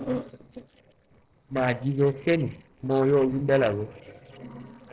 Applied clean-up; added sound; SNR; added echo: neural separator model SepFormer DNS4.